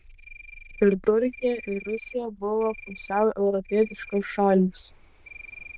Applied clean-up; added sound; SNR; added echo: neural diffusion model UNIVERSE++.